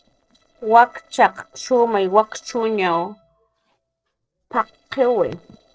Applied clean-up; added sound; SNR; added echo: neural separator model SepFormer DNS4.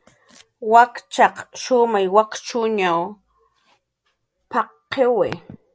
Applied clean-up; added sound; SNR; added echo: none; none; none; none.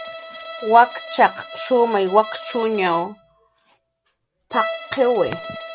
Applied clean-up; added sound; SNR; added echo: none; Bowed string instrument; 11 dB; none.